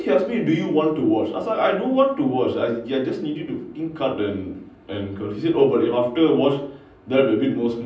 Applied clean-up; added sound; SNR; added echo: none; none; none; reverberation time 0.6 s.